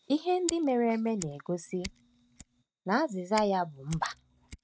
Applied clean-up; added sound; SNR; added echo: neural mask model RNNoise.